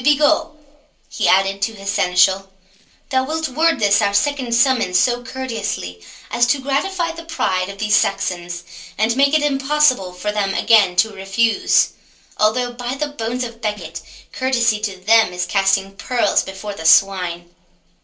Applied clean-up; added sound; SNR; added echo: neural separator model SepFormer DNS4.